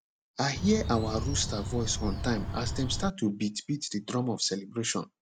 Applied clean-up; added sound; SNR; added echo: none; Bird; 3 dB; none.